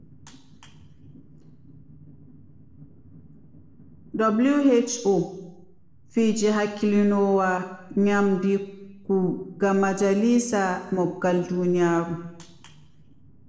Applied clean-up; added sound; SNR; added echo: none; none; none; reverberation time 0.8 s.